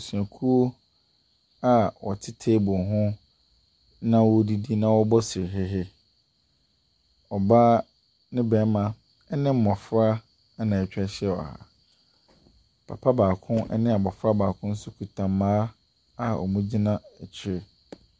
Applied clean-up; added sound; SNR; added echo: none; none; none; none.